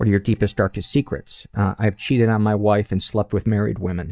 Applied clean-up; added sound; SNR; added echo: neural mask model DeepFilterNet 3.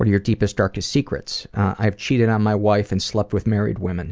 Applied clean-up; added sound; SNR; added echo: none; none; none; none.